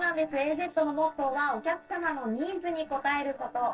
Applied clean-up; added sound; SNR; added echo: neural separator model SepFormer DNS4.